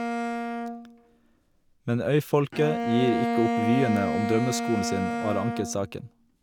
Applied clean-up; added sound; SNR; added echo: none; Bowed string instrument; 2 dB; none.